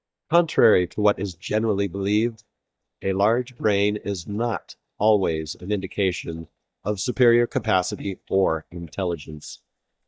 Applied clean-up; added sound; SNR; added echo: neural mask model DeepFilterNet 3.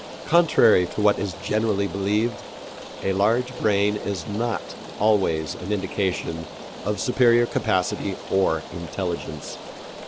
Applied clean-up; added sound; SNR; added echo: none; Rain; 13 dB; none.